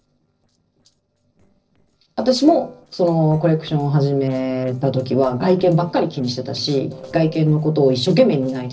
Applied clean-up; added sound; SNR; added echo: neural separator model SepFormer DNS4.